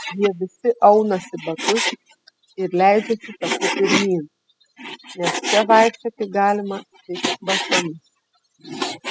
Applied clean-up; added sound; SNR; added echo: classical method spectral subtraction.